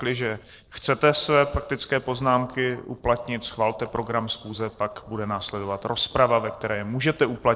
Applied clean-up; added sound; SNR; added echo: neural separator model SepFormer DNS4.